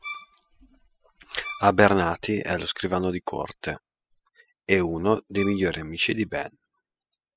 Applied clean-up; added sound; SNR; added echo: classical method spectral subtraction.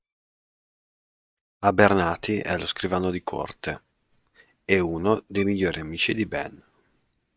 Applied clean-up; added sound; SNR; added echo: neural mask model DeepFilterNet 3.